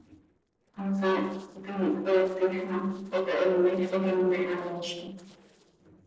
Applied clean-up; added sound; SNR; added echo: neural separator model SepFormer DNS4.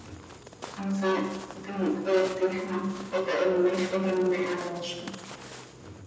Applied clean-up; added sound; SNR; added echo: none; Walk, footsteps; 17 dB; reverberation time 0.9 s.